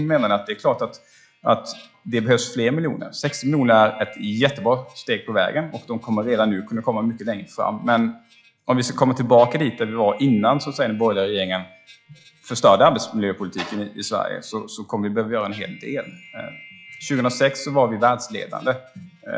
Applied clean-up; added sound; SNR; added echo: classical method log-MMSE.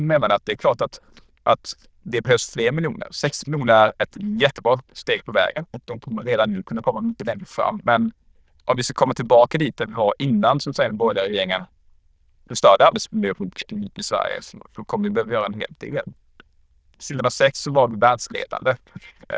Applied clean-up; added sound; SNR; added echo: neural diffusion model UNIVERSE++.